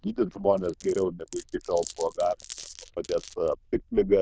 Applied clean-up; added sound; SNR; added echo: neural diffusion model UNIVERSE++.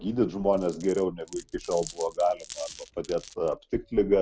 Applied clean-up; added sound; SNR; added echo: none; Glass; 18 dB; none.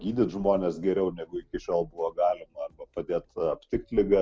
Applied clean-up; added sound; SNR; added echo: none; none; none; none.